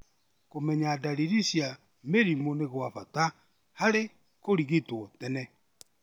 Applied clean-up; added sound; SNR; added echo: none; none; none; none.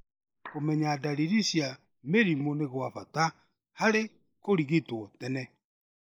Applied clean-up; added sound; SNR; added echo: neural mask model Resemble Enhance denoiser.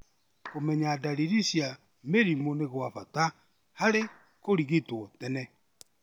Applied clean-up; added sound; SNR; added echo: none; Clapping; 20 dB; none.